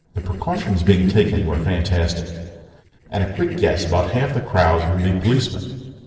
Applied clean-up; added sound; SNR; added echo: neural separator model SepFormer DNS4.